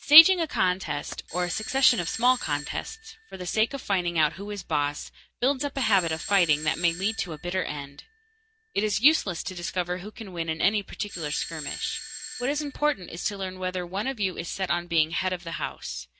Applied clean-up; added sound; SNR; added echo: none; Bell / Doorbell; 12 dB; none.